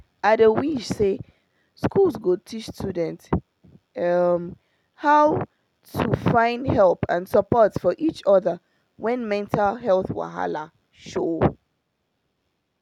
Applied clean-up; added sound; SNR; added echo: none; none; none; none.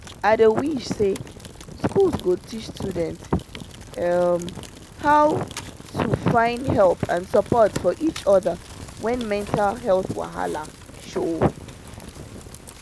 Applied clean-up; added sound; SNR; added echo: none; Fire; 15 dB; none.